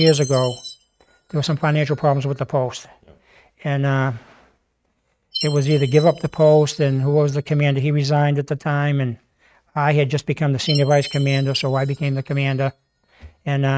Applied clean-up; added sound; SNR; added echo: neural mask model RNNoise.